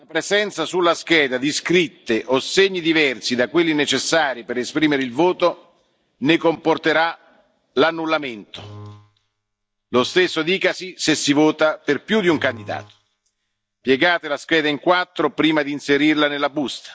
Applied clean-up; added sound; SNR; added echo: neural mask model DeepFilterNet 3.